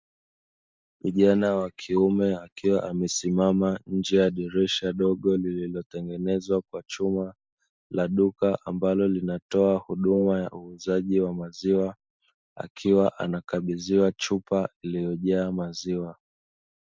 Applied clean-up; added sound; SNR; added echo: neural mask model Resemble Enhance denoiser.